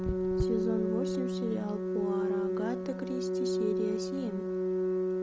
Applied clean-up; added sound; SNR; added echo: none; Organ; -5 dB; none.